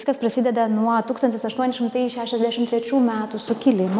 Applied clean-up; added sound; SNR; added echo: none; none; none; none.